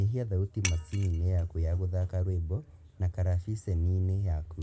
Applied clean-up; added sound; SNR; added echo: none; Shatter; 10 dB; none.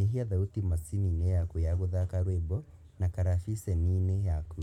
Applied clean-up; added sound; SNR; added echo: none; none; none; none.